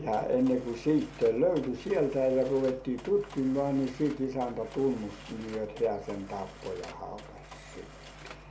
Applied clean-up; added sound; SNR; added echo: none; Mechanisms; 19 dB; reverberation time 0.3 s.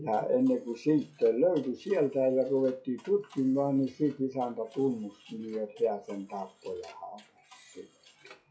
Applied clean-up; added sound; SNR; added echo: classical method WPE with log-MMSE.